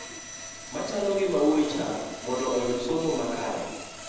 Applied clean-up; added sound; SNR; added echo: none; Sawing; 12 dB; reverberation time 1.1 s.